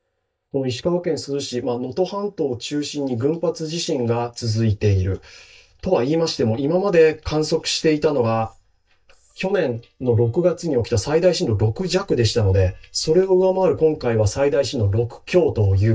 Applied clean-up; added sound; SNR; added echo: neural mask model DeepFilterNet 3.